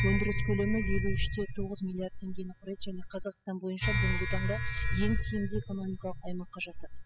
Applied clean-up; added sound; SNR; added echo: classical method spectral subtraction.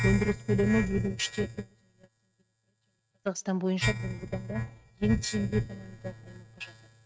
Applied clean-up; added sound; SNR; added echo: neural mask model RNNoise.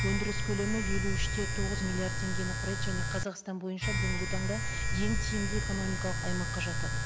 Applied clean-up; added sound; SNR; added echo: none; Domestic sounds, home sounds; -4 dB; none.